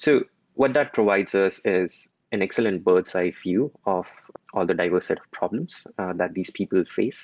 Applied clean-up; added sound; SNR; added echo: none; none; none; none.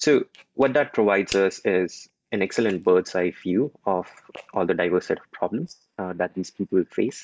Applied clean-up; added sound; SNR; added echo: neural mask model DeepFilterNet 3.